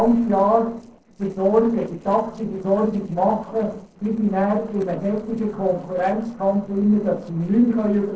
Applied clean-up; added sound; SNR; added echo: neural separator model SepFormer DNS4.